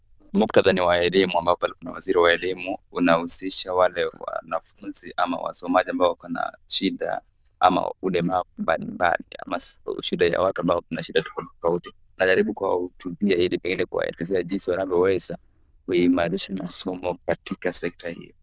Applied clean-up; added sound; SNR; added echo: neural diffusion model UNIVERSE++.